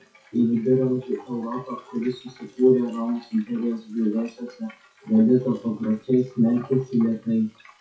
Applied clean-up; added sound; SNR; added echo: classical method WPE with log-MMSE.